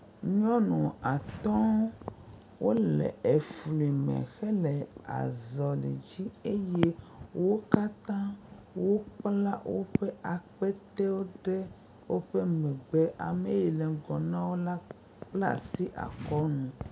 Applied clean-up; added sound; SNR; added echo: none; none; none; none.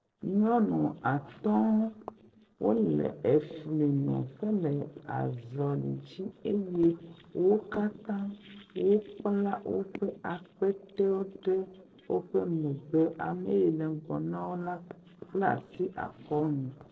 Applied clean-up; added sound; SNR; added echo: neural separator model SepFormer DNS4.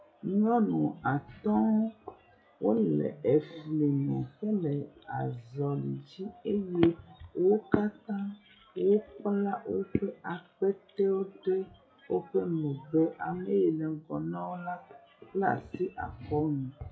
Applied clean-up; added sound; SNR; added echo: classical method WPE with log-MMSE.